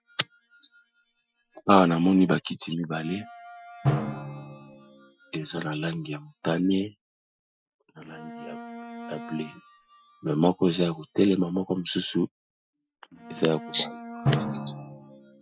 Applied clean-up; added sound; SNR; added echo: classical method Wiener filter.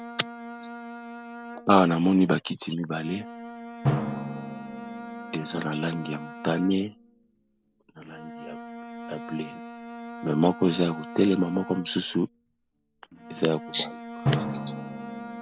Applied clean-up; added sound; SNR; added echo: none; Drum + Bowed string instrument; 9 dB; none.